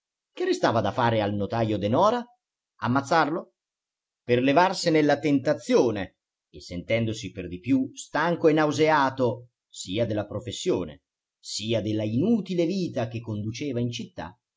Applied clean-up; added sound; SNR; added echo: none; none; none; none.